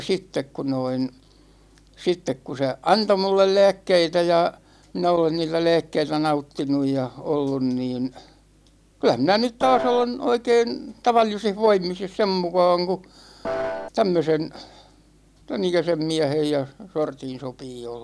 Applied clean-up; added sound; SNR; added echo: none; Piano; 4 dB; none.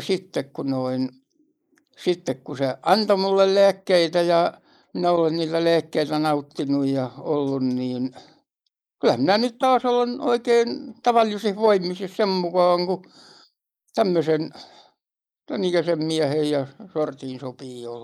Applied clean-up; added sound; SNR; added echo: neural mask model Resemble Enhance denoiser.